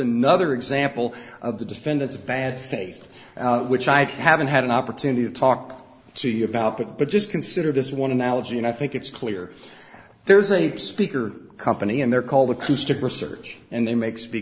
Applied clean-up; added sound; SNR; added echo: none; none; none; none.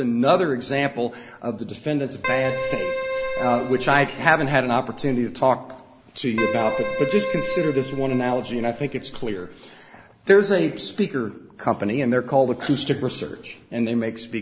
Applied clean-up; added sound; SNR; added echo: none; Keyboard (musical); 6 dB; none.